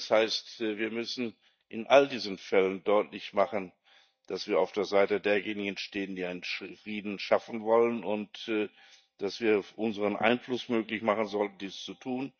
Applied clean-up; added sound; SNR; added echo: neural mask model DeepFilterNet 3.